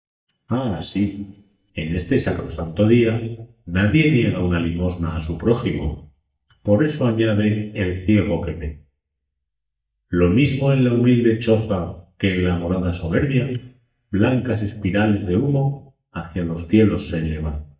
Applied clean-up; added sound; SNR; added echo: neural mask model DeepFilterNet 3.